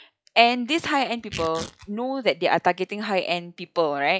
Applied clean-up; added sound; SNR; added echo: classical method log-MMSE.